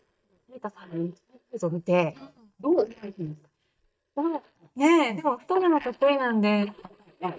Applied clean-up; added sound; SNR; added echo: neural mask model DeepFilterNet 3.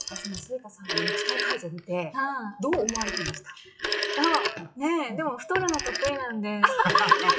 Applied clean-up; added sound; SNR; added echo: classical method WPE with log-MMSE.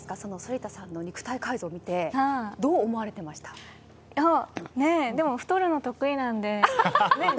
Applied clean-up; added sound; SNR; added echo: none; none; none; none.